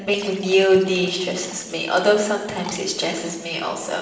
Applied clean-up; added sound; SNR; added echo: none; Liquid; 19 dB; reverberation time 1.3 s.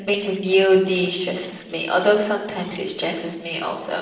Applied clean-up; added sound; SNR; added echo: neural separator model SepFormer DNS4.